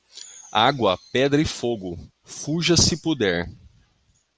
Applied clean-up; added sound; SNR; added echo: none; none; none; none.